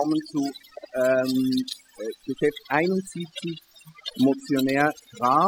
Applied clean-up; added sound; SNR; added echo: classical method spectral subtraction.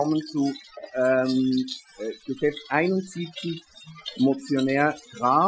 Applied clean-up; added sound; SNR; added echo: classical method Wiener filter.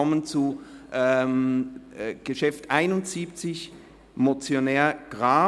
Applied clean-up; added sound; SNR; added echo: none; none; none; none.